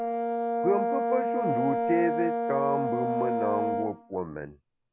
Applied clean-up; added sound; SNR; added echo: none; Brass instrument; -2 dB; none.